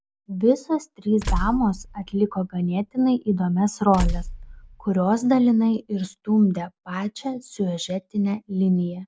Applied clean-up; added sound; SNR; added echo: none; Tools; 8 dB; none.